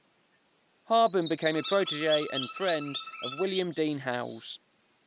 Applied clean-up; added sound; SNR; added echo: none; Bowed string instrument + Bird vocalization, bird call, bird song; 9 dB; none.